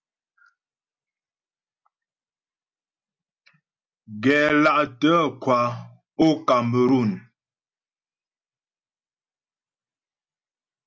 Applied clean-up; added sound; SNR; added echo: none; none; none; none.